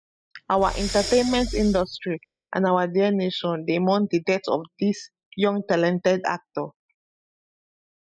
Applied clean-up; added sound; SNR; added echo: classical method spectral subtraction.